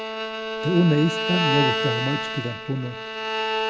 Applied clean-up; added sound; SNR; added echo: none; Bowed string instrument; 1 dB; reverberation time 0.6 s.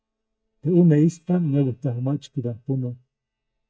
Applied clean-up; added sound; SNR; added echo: neural mask model DeepFilterNet 3.